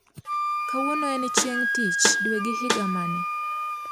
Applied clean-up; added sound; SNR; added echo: none; Wind instrument, woodwind instrument + Snare drum; -3 dB; none.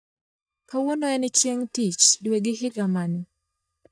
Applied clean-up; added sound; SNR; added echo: neural mask model DeepFilterNet 3.